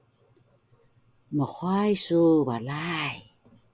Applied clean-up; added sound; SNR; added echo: none; none; none; none.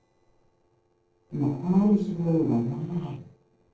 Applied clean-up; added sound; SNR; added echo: neural separator model SepFormer DNS4.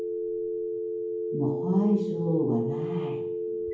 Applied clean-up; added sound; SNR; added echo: none; Telephone; 1 dB; reverberation time 0.9 s.